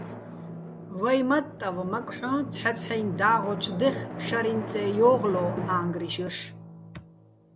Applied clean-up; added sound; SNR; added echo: none; Drum; 9 dB; none.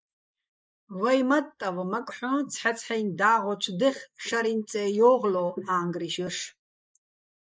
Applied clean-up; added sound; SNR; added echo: neural mask model Resemble Enhance denoiser.